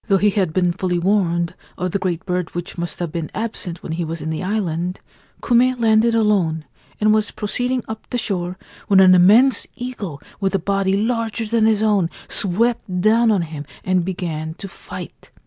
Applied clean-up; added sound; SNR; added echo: none; none; none; none.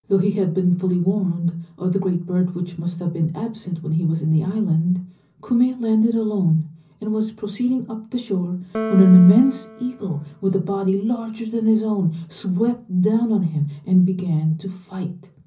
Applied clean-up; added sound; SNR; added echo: none; Piano; 13 dB; reverberation time 0.5 s.